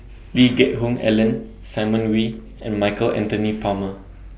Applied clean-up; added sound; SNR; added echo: none; none; none; none.